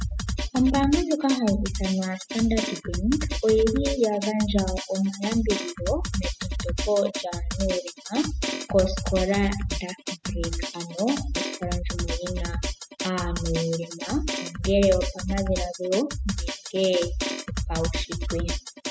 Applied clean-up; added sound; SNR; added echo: classical method spectral subtraction.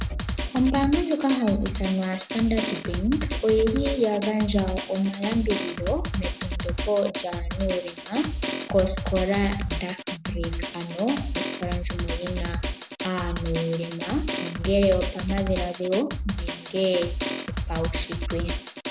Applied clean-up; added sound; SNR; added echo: none; Drum; 3 dB; none.